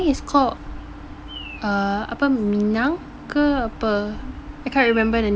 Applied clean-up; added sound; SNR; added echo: none; Bird vocalization, bird call, bird song; 17 dB; none.